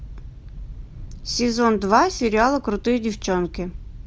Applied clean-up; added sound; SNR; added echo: none; none; none; none.